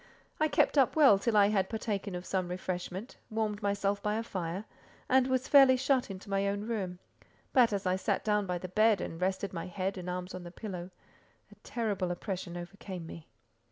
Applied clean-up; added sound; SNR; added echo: none; none; none; none.